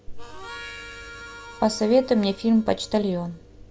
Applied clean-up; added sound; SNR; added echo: none; Harmonica; 18 dB; none.